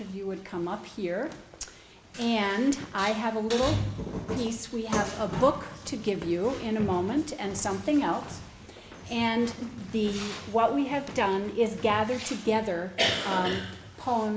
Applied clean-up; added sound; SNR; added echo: none; none; none; none.